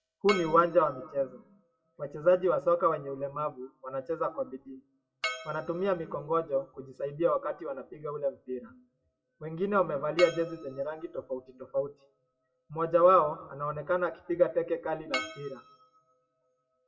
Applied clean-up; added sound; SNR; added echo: classical method WPE with log-MMSE.